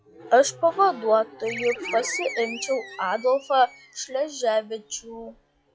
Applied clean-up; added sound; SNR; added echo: classical method log-MMSE.